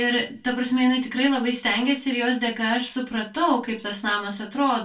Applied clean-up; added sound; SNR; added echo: none; none; none; reverberation time 0.2 s.